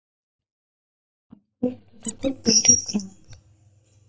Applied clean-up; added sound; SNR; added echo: neural mask model DeepFilterNet 3.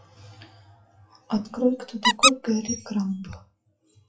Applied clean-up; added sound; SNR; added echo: classical method WPE with log-MMSE.